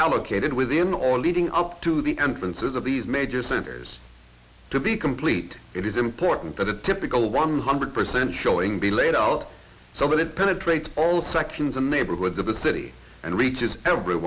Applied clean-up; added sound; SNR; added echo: none; none; none; none.